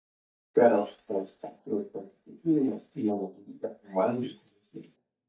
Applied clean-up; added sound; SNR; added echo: neural mask model DeepFilterNet 3.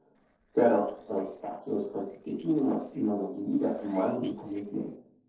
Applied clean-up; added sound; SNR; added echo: neural separator model SepFormer DNS4.